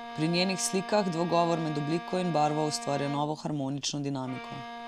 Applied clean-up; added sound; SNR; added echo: none; Bowed string instrument; 11 dB; none.